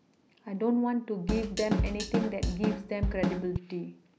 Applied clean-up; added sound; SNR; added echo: none; Drum kit; -1 dB; none.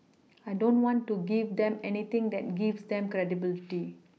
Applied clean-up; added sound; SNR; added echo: none; none; none; none.